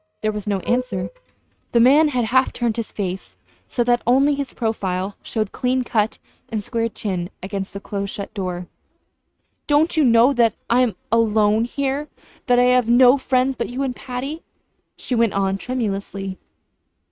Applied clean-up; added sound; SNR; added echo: neural mask model RNNoise.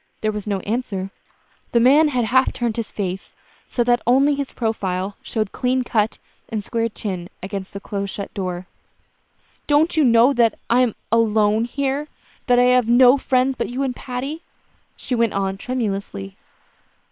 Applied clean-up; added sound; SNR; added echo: neural separator model SepFormer WHAM!.